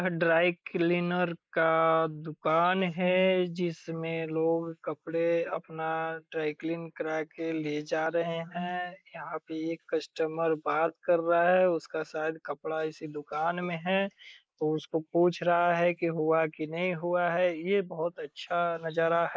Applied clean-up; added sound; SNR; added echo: neural mask model Resemble Enhance denoiser.